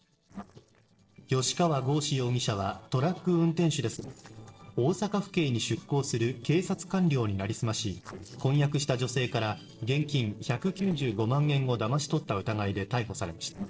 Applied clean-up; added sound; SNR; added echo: neural separator model SepFormer DNS4.